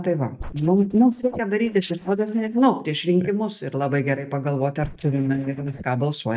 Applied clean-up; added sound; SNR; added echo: neural mask model DeepFilterNet 3.